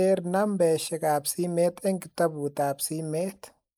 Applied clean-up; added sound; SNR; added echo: neural mask model Resemble Enhance denoiser.